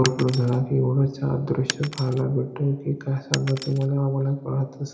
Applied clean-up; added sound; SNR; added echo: none; Shatter; 14 dB; reverberation time 0.8 s.